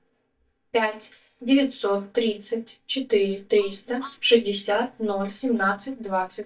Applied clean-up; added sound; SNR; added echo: neural mask model DeepFilterNet 3.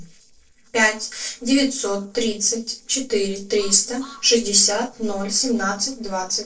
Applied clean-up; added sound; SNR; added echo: neural separator model SepFormer DNS4.